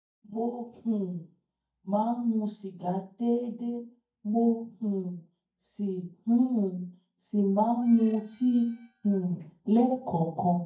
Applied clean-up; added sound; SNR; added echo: neural mask model DeepFilterNet 3.